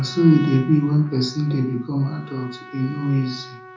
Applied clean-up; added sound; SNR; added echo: none; Trumpet; 19 dB; reverberation time 0.5 s.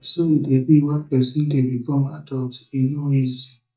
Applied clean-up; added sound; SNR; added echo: neural mask model DeepFilterNet 3.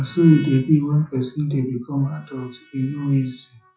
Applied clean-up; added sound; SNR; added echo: classical method WPE with log-MMSE.